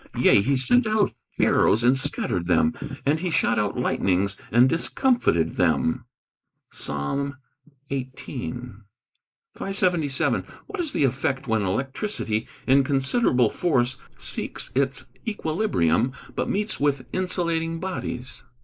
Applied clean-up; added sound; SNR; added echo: neural mask model Resemble Enhance denoiser.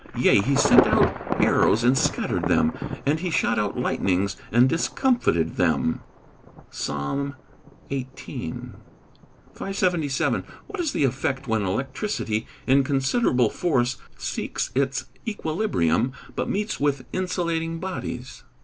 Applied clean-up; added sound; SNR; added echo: none; Thunder / Traffic noise, roadway noise / Rain / Insect; 9 dB; none.